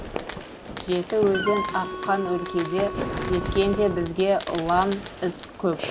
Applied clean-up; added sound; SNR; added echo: none; Fireworks + Wind instrument, woodwind instrument; 6 dB; none.